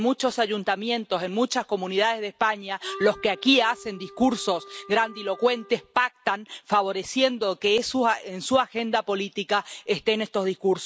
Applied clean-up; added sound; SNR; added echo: none; Wind instrument, woodwind instrument; 19 dB; none.